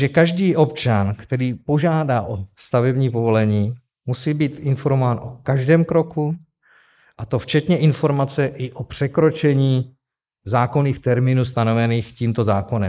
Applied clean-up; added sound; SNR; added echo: neural mask model Resemble Enhance denoiser.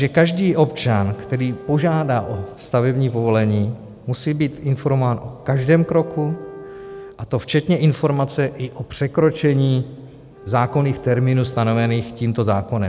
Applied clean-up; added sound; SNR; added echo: none; Bowed string instrument; 18 dB; none.